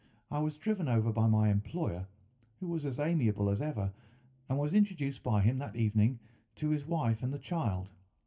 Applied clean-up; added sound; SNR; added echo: none; none; none; reverberation time 0.2 s.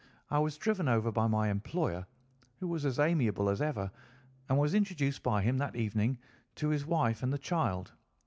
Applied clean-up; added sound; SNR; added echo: none; none; none; none.